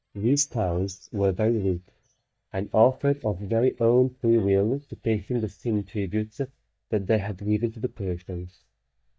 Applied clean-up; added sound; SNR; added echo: neural mask model DeepFilterNet 3.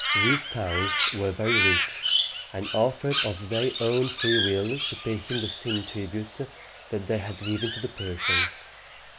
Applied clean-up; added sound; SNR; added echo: none; Crow; -2 dB; none.